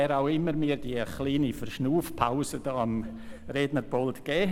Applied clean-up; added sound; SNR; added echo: none; Walk, footsteps; 13 dB; none.